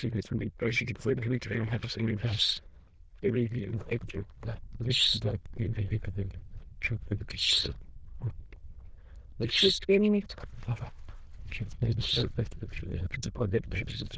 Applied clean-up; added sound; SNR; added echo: neural diffusion model UNIVERSE++.